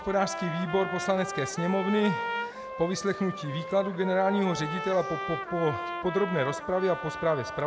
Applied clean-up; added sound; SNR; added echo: none; Trumpet; 7 dB; none.